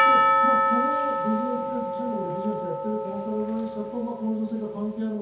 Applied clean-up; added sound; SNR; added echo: none; Percussion; -5 dB; reverberation time 0.6 s.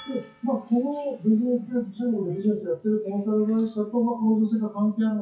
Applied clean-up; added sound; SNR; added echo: classical method WPE with log-MMSE.